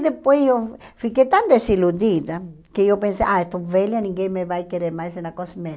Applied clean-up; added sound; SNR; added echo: none; none; none; none.